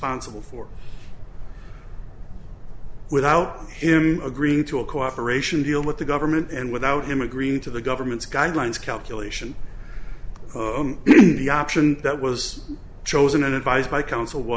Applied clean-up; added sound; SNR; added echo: none; none; none; none.